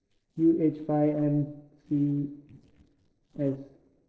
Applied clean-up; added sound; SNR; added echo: neural separator model SepFormer DNS4.